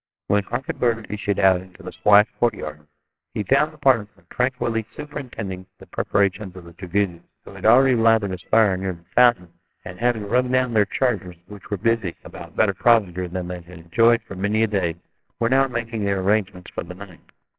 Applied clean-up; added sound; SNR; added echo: neural separator model SepFormer WHAMR!.